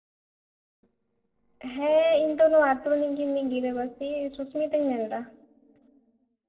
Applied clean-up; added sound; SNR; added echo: neural separator model SepFormer DNS4.